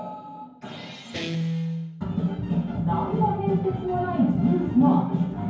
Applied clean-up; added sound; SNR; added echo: none; Guitar; 9 dB; reverberation time 0.9 s.